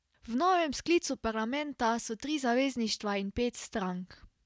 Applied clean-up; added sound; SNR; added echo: none; none; none; none.